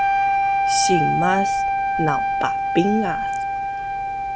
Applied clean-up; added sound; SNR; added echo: none; Wind instrument, woodwind instrument; -4 dB; none.